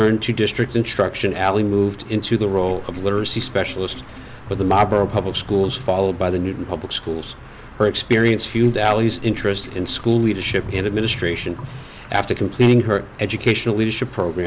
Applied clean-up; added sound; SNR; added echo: none; Sink (filling or washing); 18 dB; none.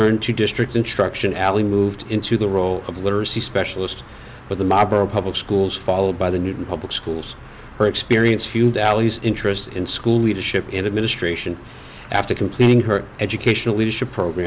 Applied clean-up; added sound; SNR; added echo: none; none; none; none.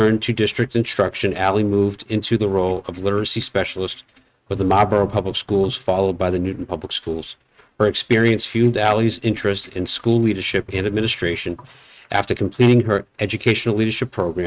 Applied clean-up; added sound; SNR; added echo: neural mask model RNNoise.